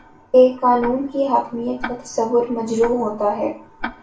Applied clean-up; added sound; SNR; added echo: none; Tick-tock; 17 dB; reverberation time 0.3 s.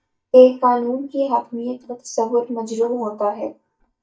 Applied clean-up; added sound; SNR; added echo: neural mask model DeepFilterNet 3.